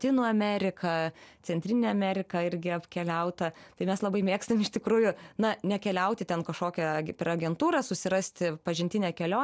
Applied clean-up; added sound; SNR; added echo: none; none; none; none.